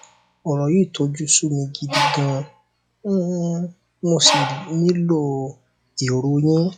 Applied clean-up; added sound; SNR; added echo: classical method log-MMSE.